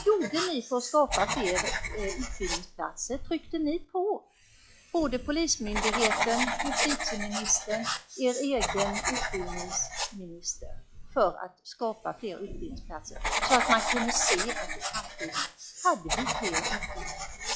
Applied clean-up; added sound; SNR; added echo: classical method log-MMSE.